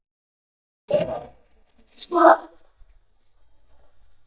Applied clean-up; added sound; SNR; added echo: neural mask model DeepFilterNet 3.